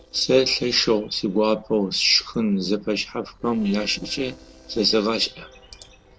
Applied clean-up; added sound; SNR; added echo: neural separator model SepFormer DNS4.